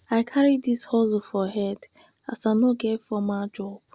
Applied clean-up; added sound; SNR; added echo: none; none; none; none.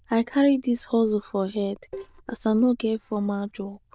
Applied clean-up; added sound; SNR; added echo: neural diffusion model UNIVERSE++.